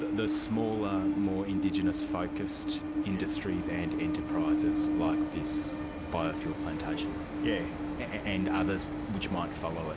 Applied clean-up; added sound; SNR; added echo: none; Train; -3 dB; none.